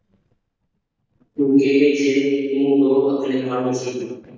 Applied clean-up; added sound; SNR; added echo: neural mask model DeepFilterNet 3.